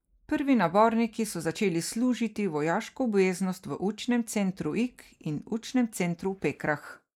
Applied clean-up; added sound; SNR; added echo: neural mask model Resemble Enhance denoiser.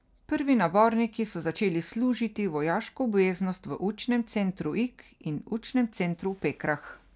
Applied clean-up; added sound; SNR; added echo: none; none; none; none.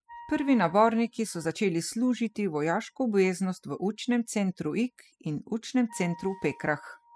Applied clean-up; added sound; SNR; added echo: classical method spectral subtraction.